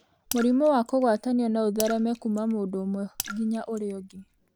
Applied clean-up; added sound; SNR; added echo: none; Raindrop / Splash, splatter; 15 dB; none.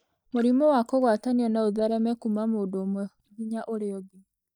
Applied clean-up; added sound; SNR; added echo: neural mask model DeepFilterNet 3.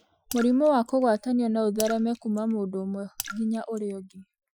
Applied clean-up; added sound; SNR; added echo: classical method Wiener filter.